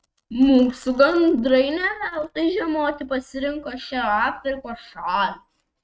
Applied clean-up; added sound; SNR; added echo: neural mask model RNNoise.